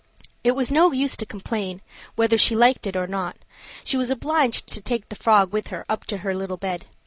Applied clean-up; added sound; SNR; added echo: none; none; none; none.